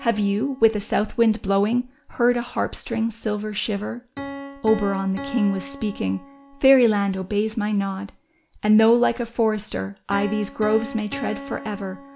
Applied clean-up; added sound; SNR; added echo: none; Piano; 16 dB; none.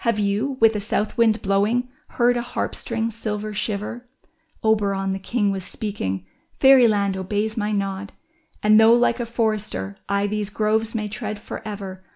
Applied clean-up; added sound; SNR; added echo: none; none; none; none.